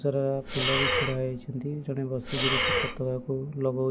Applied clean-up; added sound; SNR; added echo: none; Breathing; -1 dB; none.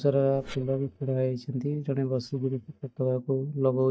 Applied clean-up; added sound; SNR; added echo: neural mask model DeepFilterNet 3.